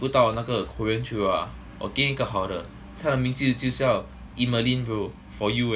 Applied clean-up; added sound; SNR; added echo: none; none; none; none.